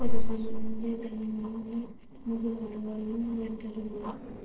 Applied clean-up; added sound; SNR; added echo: neural separator model SepFormer DNS4.